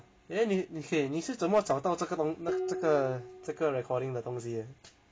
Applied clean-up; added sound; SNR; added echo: none; Dishes, pots, and pans; 11 dB; none.